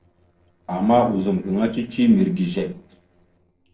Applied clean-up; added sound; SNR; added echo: neural separator model SepFormer DNS4.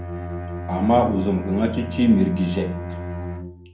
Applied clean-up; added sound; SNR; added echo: none; Bowed string instrument; 7 dB; reverberation time 0.6 s.